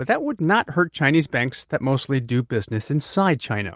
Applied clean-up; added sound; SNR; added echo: none; none; none; none.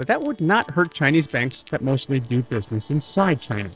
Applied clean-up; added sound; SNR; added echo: neural separator model SepFormer DNS4.